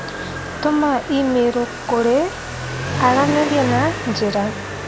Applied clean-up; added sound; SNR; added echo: none; Motorcycle; 6 dB; none.